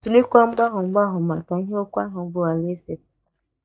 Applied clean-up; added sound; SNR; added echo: neural mask model DeepFilterNet 3.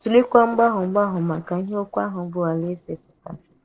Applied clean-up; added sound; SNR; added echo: neural separator model SepFormer DNS4.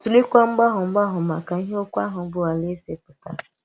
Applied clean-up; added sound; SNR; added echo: none; none; none; none.